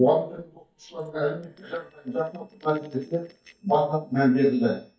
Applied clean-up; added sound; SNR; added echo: neural mask model DeepFilterNet 3.